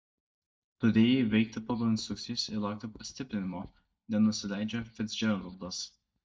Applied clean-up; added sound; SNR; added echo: neural mask model DeepFilterNet 3.